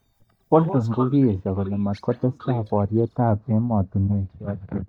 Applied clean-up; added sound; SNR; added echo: neural mask model DeepFilterNet 3.